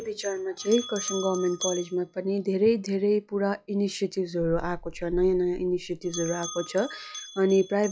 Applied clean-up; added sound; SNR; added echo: classical method log-MMSE.